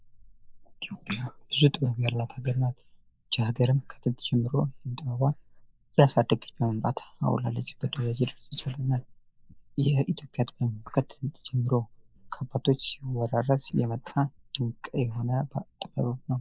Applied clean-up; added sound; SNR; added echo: neural mask model Resemble Enhance denoiser.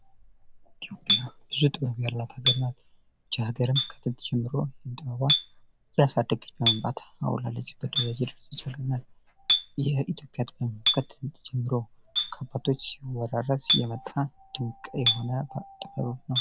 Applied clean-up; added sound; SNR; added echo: none; Chink, clink; 2 dB; none.